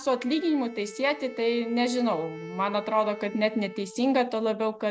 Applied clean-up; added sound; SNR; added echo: none; Bowed string instrument; 16 dB; none.